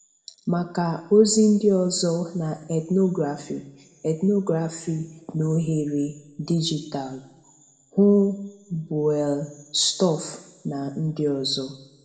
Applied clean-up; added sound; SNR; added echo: none; none; none; reverberation time 0.8 s.